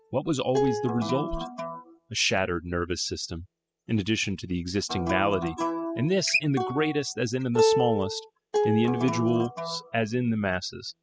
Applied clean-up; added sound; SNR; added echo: classical method spectral subtraction.